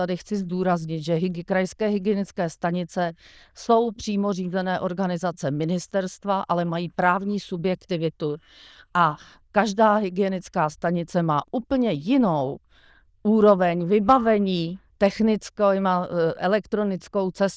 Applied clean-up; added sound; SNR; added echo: neural diffusion model UNIVERSE++.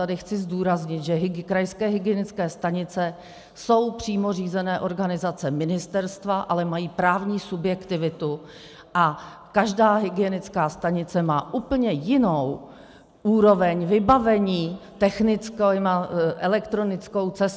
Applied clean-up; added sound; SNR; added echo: none; none; none; none.